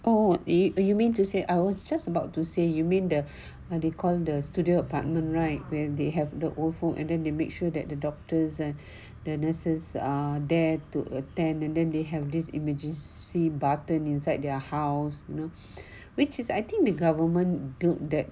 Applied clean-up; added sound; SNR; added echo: none; none; none; none.